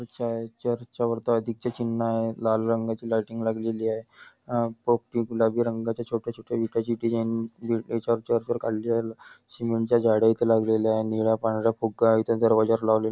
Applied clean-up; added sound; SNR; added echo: none; none; none; none.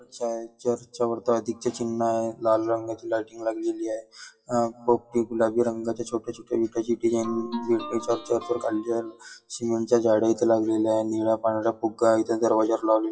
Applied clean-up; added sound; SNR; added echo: classical method WPE with log-MMSE.